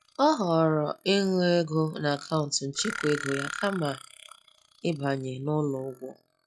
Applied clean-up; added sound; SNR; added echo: classical method log-MMSE.